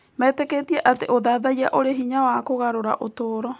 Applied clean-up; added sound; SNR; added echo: none; none; none; none.